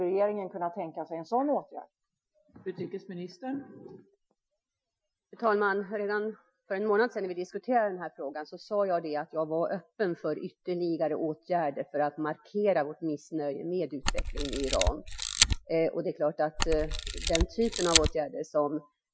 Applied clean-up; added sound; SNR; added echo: classical method Wiener filter.